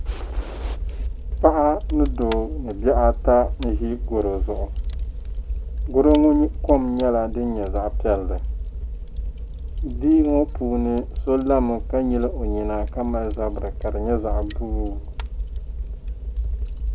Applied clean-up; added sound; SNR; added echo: none; Fire; 3 dB; none.